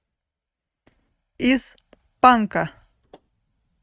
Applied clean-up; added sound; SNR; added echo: neural mask model RNNoise.